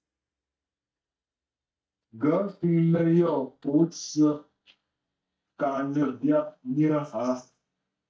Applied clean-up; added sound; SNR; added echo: neural mask model DeepFilterNet 3.